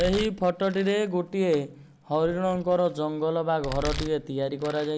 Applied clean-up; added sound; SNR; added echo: none; Domestic sounds, home sounds; 13 dB; none.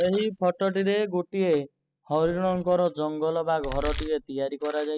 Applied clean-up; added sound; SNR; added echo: classical method spectral subtraction.